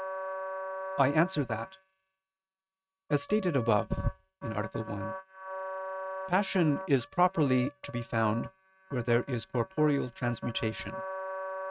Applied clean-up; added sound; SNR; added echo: neural mask model RNNoise.